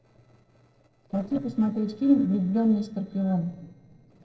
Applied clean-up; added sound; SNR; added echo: neural separator model SepFormer DNS4.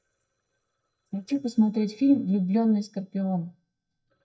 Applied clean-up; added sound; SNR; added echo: neural mask model DeepFilterNet 3.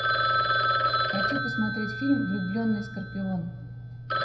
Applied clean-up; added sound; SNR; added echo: none; Telephone; -2 dB; reverberation time 0.7 s.